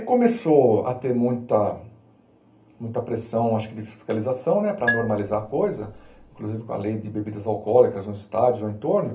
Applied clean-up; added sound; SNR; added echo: none; Marimba, xylophone; 8 dB; reverberation time 0.3 s.